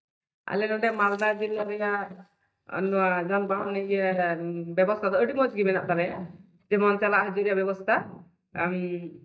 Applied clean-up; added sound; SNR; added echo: neural mask model DeepFilterNet 3.